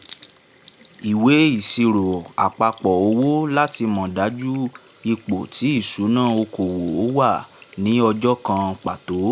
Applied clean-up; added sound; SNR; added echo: none; Sink (filling or washing) / Water tap, faucet; 20 dB; none.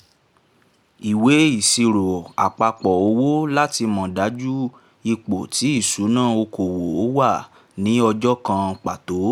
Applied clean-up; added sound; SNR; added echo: none; none; none; none.